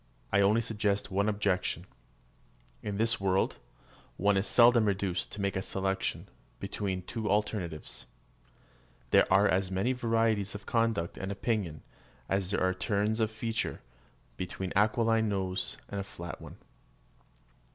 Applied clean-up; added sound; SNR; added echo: none; none; none; none.